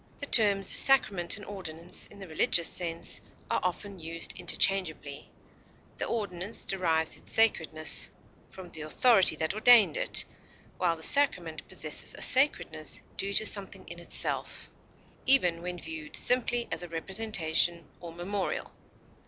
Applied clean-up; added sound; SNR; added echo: none; none; none; none.